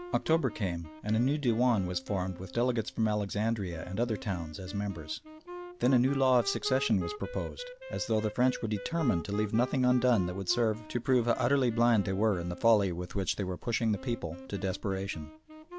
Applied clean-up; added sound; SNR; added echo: none; Wind instrument, woodwind instrument; 15 dB; none.